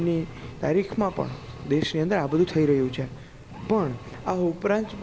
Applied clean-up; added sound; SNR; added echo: none; Engine; 16 dB; none.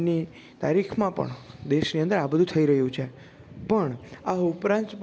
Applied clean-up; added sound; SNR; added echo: none; none; none; none.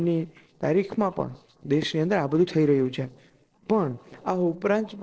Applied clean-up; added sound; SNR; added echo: neural separator model SepFormer DNS4.